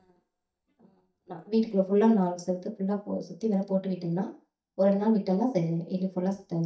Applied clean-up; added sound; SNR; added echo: neural mask model DeepFilterNet 3.